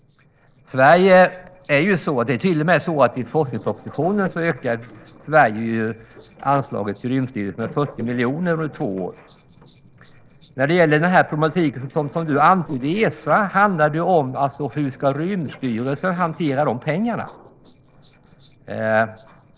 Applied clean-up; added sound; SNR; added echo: neural separator model SepFormer DNS4.